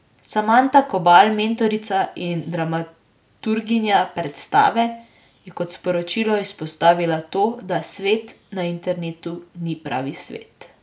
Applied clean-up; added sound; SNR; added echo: none; none; none; none.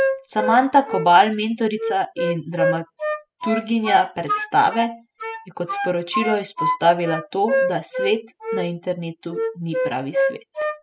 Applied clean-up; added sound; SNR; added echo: classical method spectral subtraction.